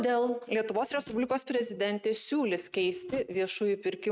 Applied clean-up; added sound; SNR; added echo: neural mask model RNNoise.